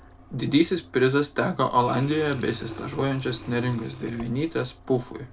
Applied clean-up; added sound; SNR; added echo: none; Water tap, faucet; 17 dB; none.